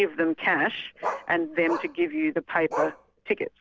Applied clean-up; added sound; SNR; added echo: none; Bark; 9 dB; none.